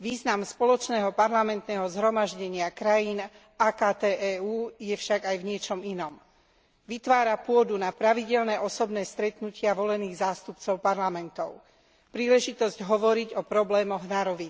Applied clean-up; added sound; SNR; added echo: none; none; none; none.